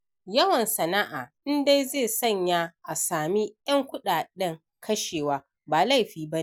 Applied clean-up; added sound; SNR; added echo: none; none; none; none.